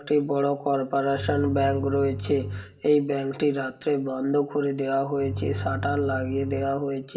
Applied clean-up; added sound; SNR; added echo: none; Bowed string instrument; 7 dB; reverberation time 0.7 s.